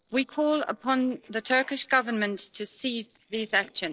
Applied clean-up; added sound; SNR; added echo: neural separator model SepFormer DNS4.